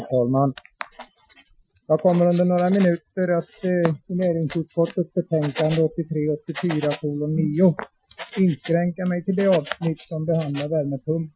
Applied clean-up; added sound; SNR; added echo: classical method Wiener filter.